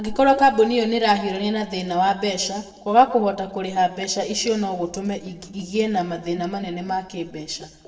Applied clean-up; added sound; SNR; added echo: neural separator model SepFormer DNS4.